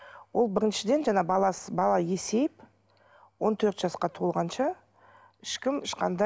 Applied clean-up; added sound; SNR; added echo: none; none; none; none.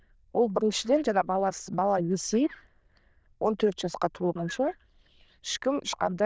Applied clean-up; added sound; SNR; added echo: neural diffusion model UNIVERSE++.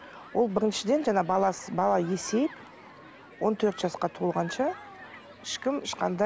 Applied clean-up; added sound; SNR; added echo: none; Human group actions; 19 dB; none.